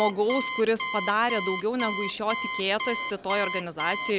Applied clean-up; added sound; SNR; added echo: none; Alarm; 6 dB; none.